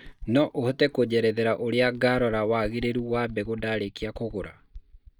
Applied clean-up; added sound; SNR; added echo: neural mask model DeepFilterNet 3.